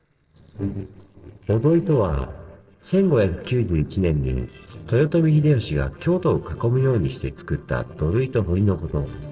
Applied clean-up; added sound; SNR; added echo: neural separator model SepFormer DNS4.